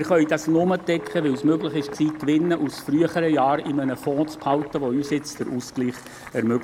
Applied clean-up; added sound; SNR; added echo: none; Boiling + Telephone; 16 dB; none.